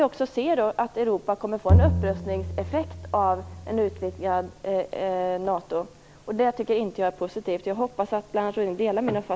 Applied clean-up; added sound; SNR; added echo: none; Bowed string instrument; -1 dB; none.